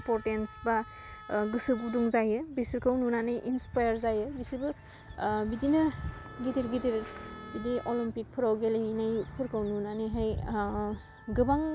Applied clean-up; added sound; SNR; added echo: none; Wind instrument, woodwind instrument + Motorcycle; 17 dB; none.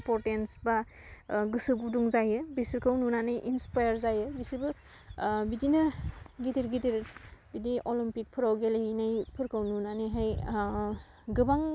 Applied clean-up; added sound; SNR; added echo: none; none; none; none.